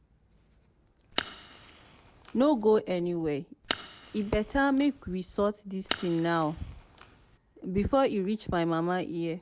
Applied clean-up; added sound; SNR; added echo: none; Fire; 11 dB; none.